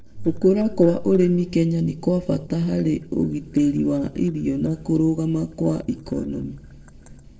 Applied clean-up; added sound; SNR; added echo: neural separator model SepFormer DNS4.